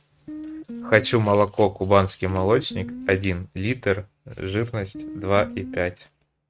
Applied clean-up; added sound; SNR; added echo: neural mask model RNNoise.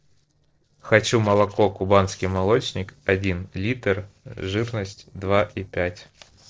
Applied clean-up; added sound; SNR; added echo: neural separator model SepFormer DNS4.